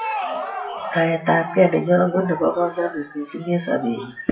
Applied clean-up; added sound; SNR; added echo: classical method WPE with log-MMSE.